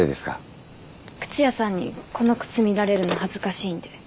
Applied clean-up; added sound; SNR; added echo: none; Telephone; 16 dB; none.